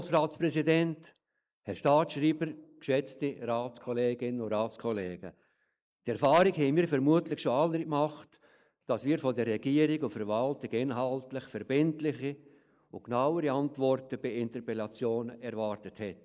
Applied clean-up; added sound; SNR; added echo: neural mask model Resemble Enhance denoiser.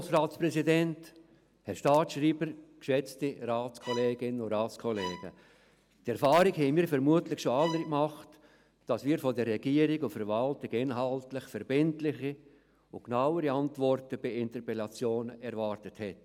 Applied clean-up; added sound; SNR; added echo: none; Bowed string instrument; 15 dB; none.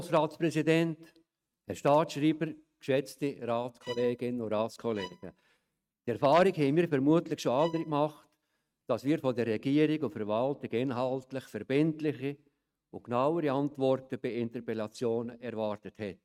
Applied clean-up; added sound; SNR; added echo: neural mask model RNNoise.